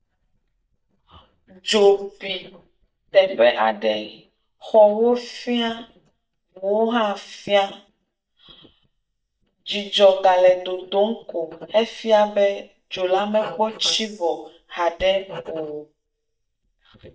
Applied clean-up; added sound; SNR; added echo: neural mask model DeepFilterNet 3.